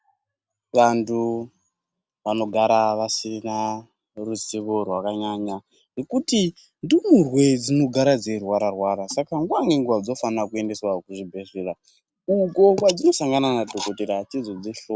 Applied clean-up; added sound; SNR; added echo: none; none; none; none.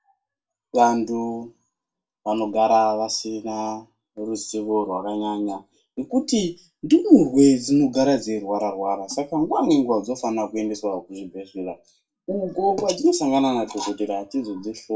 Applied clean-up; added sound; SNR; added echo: none; none; none; reverberation time 0.2 s.